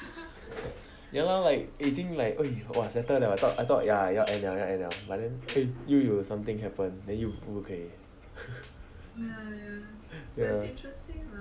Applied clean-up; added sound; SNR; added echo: none; none; none; none.